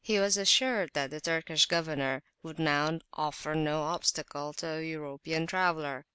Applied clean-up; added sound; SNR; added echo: none; none; none; none.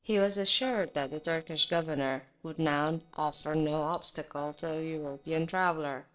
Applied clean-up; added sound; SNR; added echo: neural separator model SepFormer DNS4.